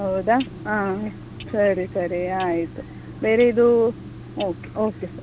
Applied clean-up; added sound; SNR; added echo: none; Clock + Dog; 14 dB; none.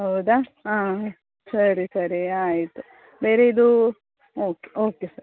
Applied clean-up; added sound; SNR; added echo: none; none; none; none.